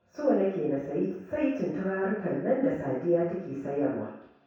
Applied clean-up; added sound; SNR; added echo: none; none; none; reverberation time 0.7 s.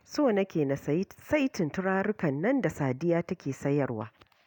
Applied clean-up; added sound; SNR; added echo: none; none; none; none.